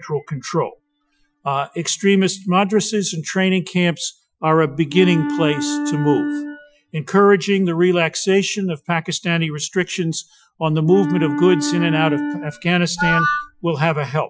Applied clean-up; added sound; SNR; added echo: classical method Wiener filter.